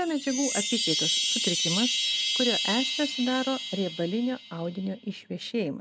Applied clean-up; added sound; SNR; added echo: none; Chime; 0 dB; none.